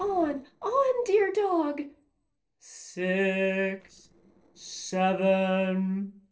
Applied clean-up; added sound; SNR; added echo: neural separator model SepFormer DNS4.